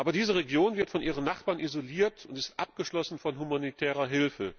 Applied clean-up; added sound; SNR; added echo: none; none; none; none.